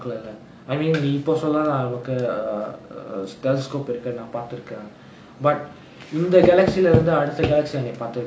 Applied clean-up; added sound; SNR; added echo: none; none; none; none.